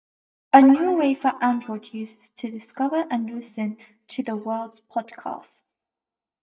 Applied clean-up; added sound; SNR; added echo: neural mask model DeepFilterNet 3.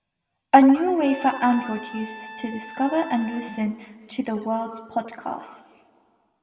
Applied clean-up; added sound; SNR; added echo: none; Trumpet; 16 dB; reverberation time 1.5 s.